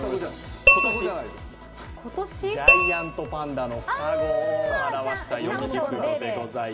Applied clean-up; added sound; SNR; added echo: none; Tap / Glass; -4 dB; reverberation time 1.1 s.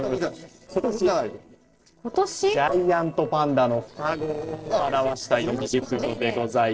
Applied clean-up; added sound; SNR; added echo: neural separator model SepFormer DNS4.